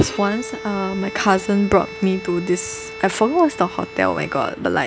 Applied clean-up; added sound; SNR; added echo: none; Bowed string instrument; 14 dB; none.